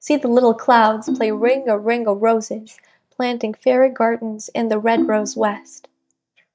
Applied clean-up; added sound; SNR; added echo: neural mask model DeepFilterNet 3.